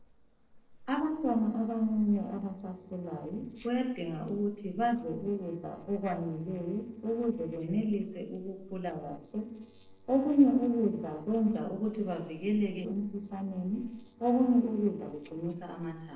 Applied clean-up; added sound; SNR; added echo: neural separator model SepFormer DNS4.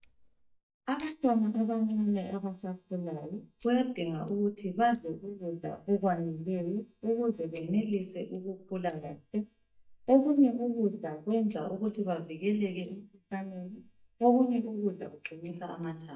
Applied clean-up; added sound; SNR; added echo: neural mask model DeepFilterNet 3.